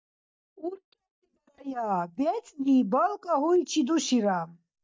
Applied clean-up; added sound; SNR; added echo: neural mask model DeepFilterNet 3.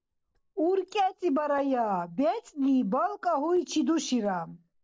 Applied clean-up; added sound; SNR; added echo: neural separator model SepFormer DNS4.